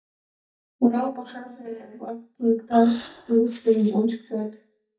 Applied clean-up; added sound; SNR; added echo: neural mask model DeepFilterNet 3.